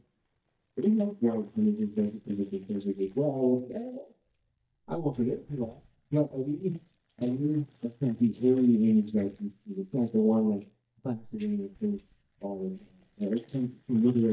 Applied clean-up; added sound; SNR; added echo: neural mask model DeepFilterNet 3.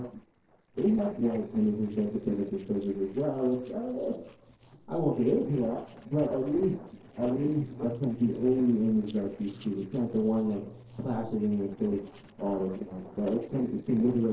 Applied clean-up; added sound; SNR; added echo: neural separator model SepFormer DNS4.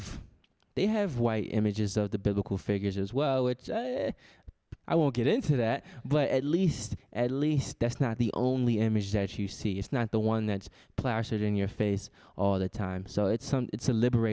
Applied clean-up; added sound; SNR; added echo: none; none; none; none.